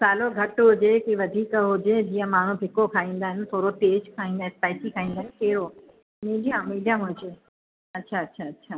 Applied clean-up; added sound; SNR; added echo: none; none; none; none.